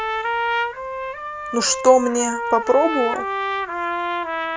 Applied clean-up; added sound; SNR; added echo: none; Trumpet; 3 dB; none.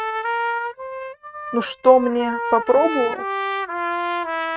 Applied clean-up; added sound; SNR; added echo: neural mask model RNNoise.